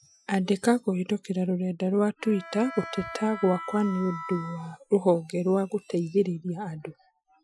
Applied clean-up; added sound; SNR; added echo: classical method Wiener filter.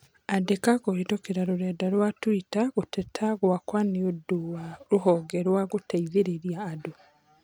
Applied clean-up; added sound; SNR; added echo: none; none; none; none.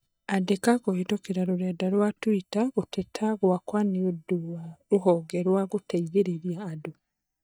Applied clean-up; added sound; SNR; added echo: neural mask model DeepFilterNet 3.